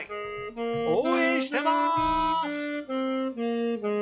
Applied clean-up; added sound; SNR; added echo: classical method log-MMSE.